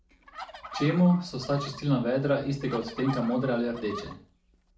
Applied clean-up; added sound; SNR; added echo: none; Fowl; 15 dB; reverberation time 0.3 s.